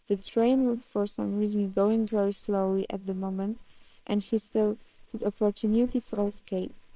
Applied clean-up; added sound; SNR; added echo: neural separator model SepFormer WHAMR!.